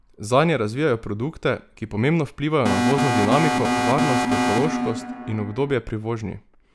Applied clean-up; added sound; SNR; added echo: none; Alarm; -1 dB; none.